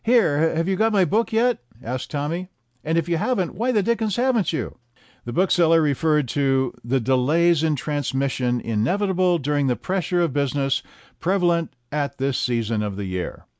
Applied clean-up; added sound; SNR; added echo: none; none; none; none.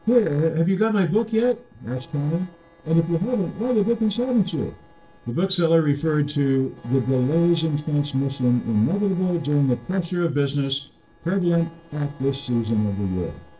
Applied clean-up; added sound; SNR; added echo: neural separator model SepFormer DNS4.